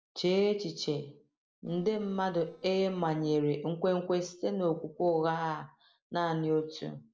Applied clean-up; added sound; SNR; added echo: neural separator model SepFormer DNS4.